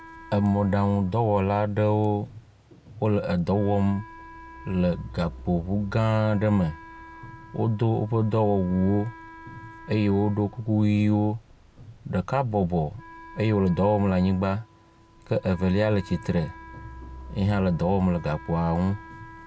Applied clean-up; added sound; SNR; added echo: none; Wind instrument, woodwind instrument + Truck; 20 dB; none.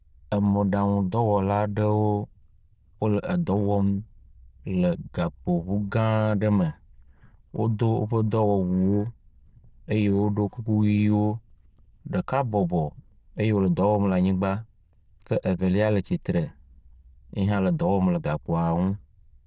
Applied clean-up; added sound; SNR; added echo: neural diffusion model UNIVERSE++.